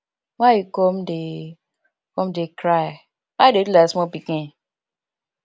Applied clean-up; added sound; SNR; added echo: none; none; none; none.